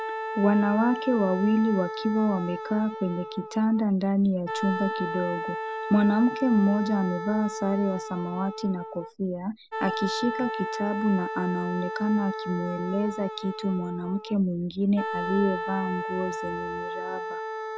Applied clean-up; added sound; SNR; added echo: none; Wind instrument, woodwind instrument; 7 dB; none.